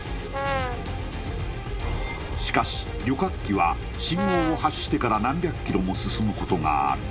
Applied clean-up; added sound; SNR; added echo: none; Brass instrument; 5 dB; reverberation time 0.3 s.